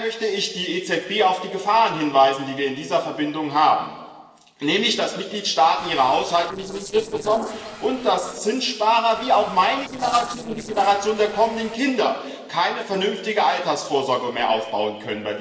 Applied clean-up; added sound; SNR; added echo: neural separator model SepFormer DNS4.